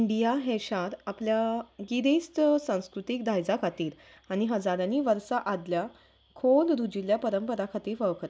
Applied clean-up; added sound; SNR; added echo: none; none; none; none.